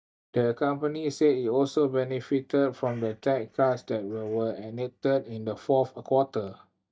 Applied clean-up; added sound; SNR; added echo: neural mask model DeepFilterNet 3.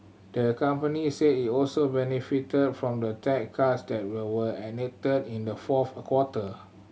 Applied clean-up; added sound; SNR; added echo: none; none; none; none.